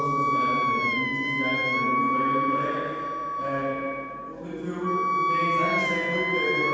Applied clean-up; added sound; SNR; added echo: none; Wind instrument, woodwind instrument; -4 dB; reverberation time 2.1 s.